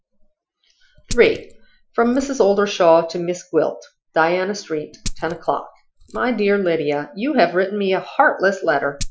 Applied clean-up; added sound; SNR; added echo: classical method Wiener filter.